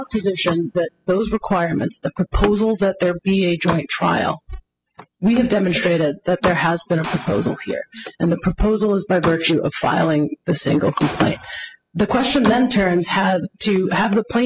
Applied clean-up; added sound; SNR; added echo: classical method spectral subtraction.